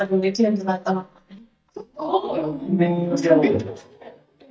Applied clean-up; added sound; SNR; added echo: neural mask model DeepFilterNet 3.